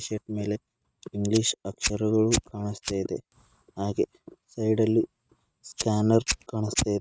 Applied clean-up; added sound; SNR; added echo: neural mask model RNNoise.